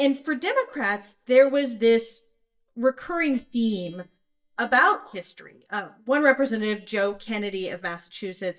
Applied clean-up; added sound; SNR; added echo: neural mask model DeepFilterNet 3.